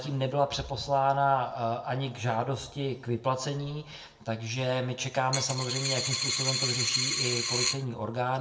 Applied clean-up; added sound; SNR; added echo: none; Coin (dropping); 0 dB; reverberation time 0.5 s.